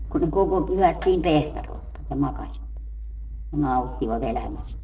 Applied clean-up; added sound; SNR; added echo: neural separator model SepFormer DNS4.